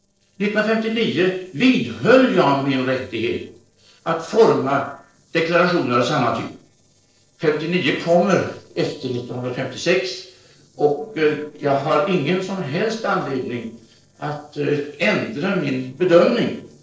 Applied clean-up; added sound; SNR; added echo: neural separator model SepFormer DNS4.